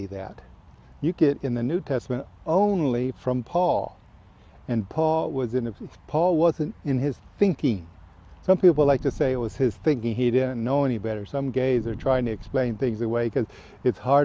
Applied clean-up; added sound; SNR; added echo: none; Boom; 16 dB; none.